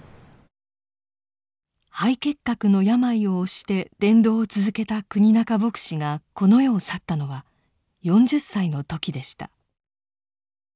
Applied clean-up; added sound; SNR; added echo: none; none; none; none.